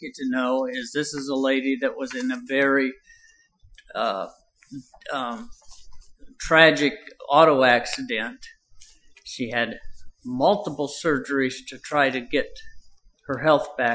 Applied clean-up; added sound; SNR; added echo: classical method Wiener filter.